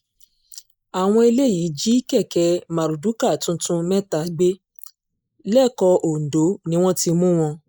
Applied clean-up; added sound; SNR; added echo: neural mask model Resemble Enhance denoiser.